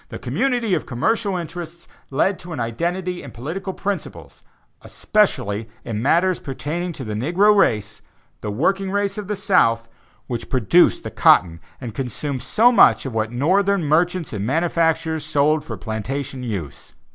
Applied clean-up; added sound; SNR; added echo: none; none; none; none.